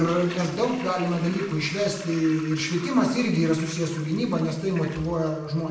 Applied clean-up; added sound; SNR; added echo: none; Toilet flush; 16 dB; reverberation time 0.7 s.